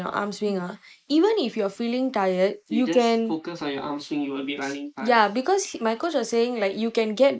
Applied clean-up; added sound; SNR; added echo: neural mask model Resemble Enhance denoiser.